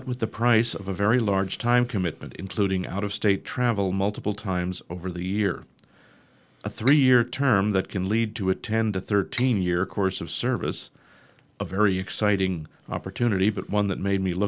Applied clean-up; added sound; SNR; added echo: none; Cutlery, silverware; 16 dB; none.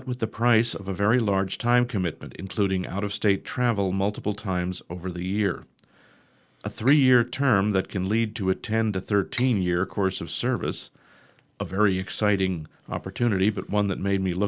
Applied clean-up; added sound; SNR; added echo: neural mask model DeepFilterNet 3.